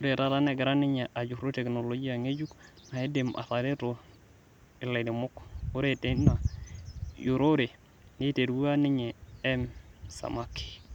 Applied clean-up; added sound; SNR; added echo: none; none; none; none.